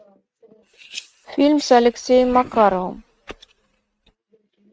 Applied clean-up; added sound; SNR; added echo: neural mask model RNNoise.